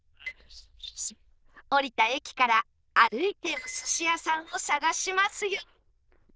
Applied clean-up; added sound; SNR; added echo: neural diffusion model UNIVERSE++.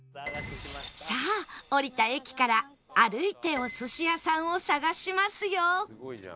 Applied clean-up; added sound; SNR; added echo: none; Piano; 20 dB; none.